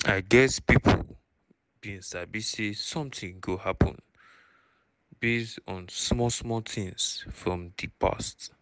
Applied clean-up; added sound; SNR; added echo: none; none; none; none.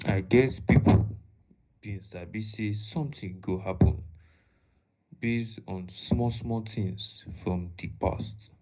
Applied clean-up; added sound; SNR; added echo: none; none; none; reverberation time 0.4 s.